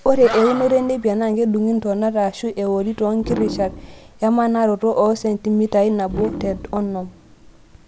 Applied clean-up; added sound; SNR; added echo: none; Animal; 14 dB; none.